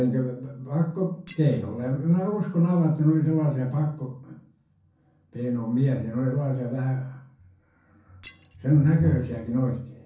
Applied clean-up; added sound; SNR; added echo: none; Shatter; 18 dB; reverberation time 0.5 s.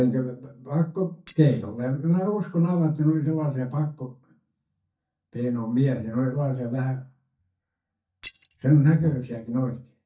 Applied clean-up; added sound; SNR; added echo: neural mask model DeepFilterNet 3.